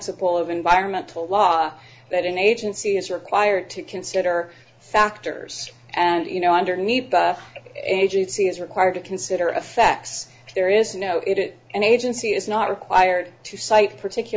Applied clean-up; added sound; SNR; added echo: none; none; none; none.